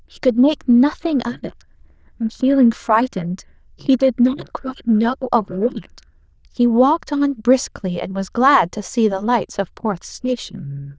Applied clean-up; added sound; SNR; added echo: neural diffusion model UNIVERSE++.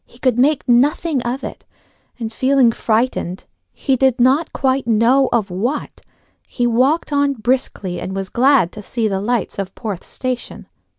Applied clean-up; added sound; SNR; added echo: none; none; none; none.